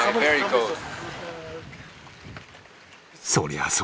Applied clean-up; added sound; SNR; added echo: none; none; none; none.